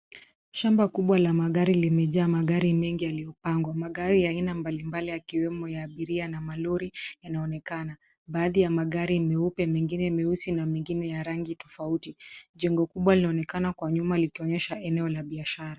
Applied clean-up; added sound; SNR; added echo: none; none; none; none.